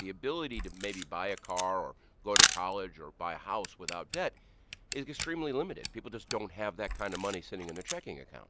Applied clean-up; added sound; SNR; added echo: none; Camera; -1 dB; none.